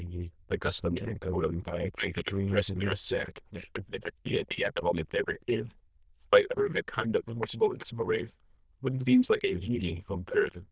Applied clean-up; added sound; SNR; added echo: neural diffusion model UNIVERSE++.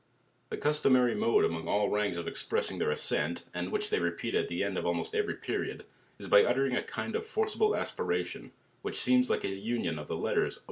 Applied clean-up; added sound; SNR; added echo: none; none; none; none.